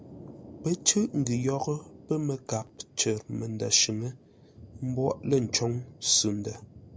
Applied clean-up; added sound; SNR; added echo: none; Thunder; 19 dB; none.